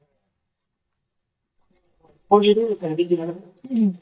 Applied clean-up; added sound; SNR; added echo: neural mask model DeepFilterNet 3.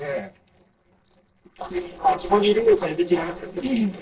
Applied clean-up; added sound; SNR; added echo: neural separator model SepFormer DNS4.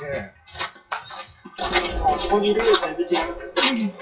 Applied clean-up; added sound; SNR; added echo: classical method WPE with log-MMSE.